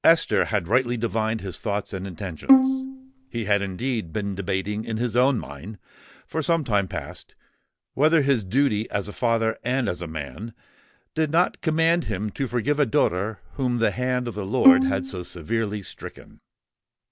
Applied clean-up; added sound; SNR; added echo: none; Bowed string instrument; -1 dB; none.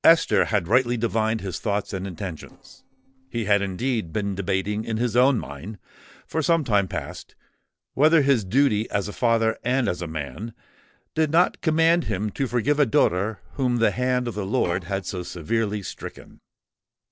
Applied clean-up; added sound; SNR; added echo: neural separator model SepFormer DNS4.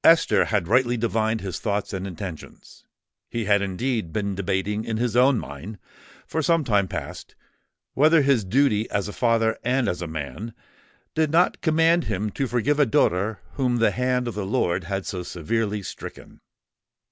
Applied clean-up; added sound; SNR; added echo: none; none; none; none.